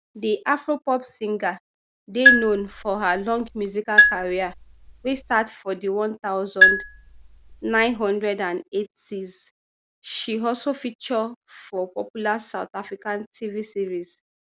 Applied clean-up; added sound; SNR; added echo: none; Marimba, xylophone; -5 dB; none.